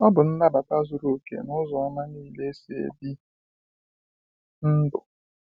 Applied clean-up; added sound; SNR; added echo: none; none; none; none.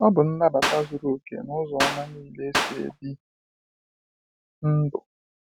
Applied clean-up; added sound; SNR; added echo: none; Clapping; 1 dB; none.